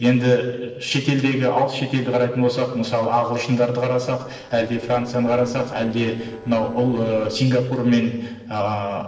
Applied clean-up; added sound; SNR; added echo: neural separator model SepFormer DNS4.